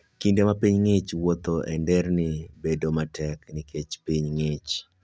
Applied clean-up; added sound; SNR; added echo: none; none; none; none.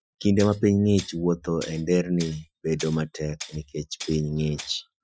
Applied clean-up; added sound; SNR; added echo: classical method Wiener filter.